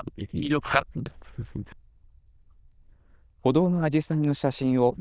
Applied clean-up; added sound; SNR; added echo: neural diffusion model UNIVERSE++.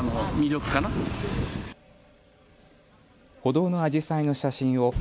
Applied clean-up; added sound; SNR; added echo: none; Motor vehicle (road); 16 dB; none.